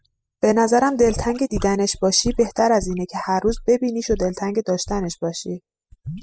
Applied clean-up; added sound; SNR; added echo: classical method spectral subtraction.